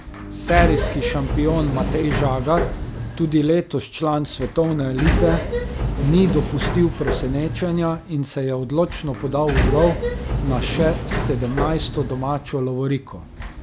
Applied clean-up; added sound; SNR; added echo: none; Sliding door; 3 dB; none.